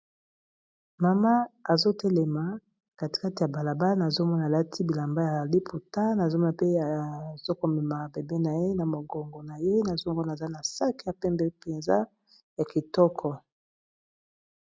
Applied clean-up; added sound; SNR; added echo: none; none; none; none.